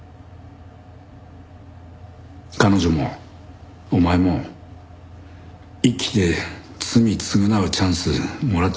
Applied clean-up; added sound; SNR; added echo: none; none; none; none.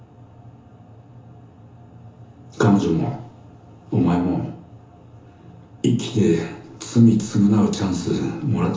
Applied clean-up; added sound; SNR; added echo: none; none; none; reverberation time 0.8 s.